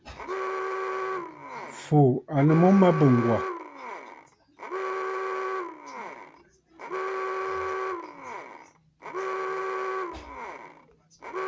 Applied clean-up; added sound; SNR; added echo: none; Alarm; 5 dB; none.